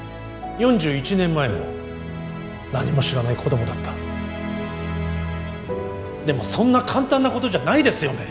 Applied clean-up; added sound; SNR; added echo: none; none; none; none.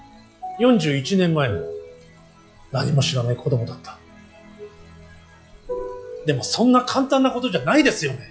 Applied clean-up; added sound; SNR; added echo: classical method log-MMSE.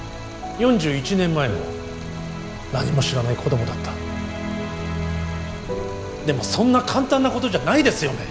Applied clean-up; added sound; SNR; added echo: none; Stream; 17 dB; none.